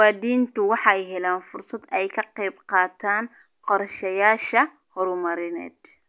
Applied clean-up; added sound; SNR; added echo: none; none; none; none.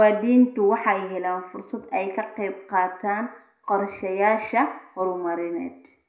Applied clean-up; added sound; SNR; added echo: none; none; none; reverberation time 0.5 s.